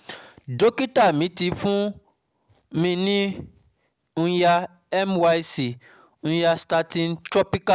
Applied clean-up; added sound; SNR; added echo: none; none; none; none.